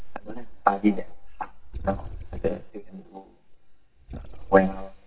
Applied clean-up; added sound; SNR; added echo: neural mask model DeepFilterNet 3.